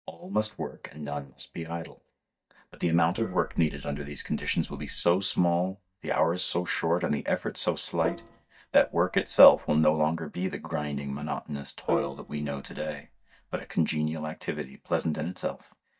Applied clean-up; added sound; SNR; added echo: neural mask model DeepFilterNet 3.